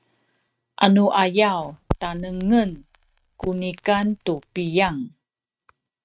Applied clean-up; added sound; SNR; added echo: neural mask model RNNoise.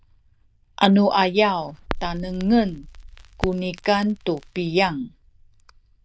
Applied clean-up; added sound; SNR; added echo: neural diffusion model UNIVERSE++.